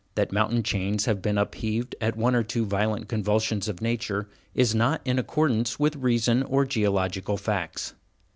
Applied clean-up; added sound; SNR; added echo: none; none; none; none.